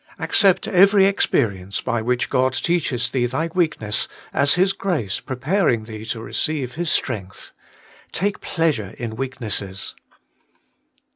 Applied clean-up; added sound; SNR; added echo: none; none; none; none.